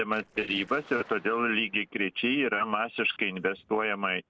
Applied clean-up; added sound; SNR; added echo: neural separator model SepFormer DNS4.